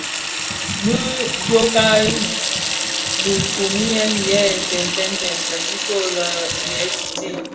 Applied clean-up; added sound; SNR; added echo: none; Sink (filling or washing) / Water tap, faucet; 1 dB; reverberation time 0.6 s.